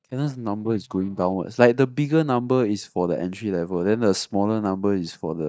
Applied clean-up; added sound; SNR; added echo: neural mask model DeepFilterNet 3.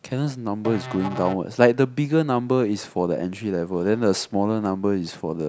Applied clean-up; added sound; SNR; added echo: none; Musical instrument; 15 dB; none.